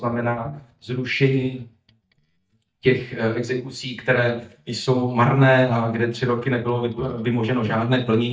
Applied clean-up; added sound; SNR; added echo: neural mask model DeepFilterNet 3.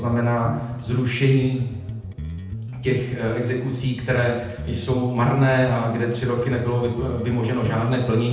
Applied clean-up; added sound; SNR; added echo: none; Bass guitar; 8 dB; reverberation time 0.9 s.